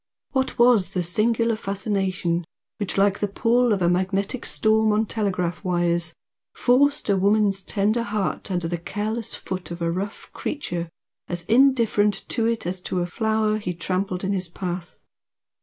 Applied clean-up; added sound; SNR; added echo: none; none; none; none.